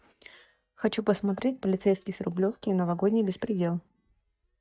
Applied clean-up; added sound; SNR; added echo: neural mask model DeepFilterNet 3.